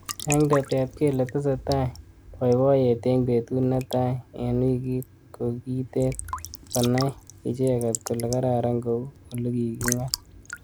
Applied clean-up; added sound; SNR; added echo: none; Raindrop / Drip / Trickle, dribble; 13 dB; none.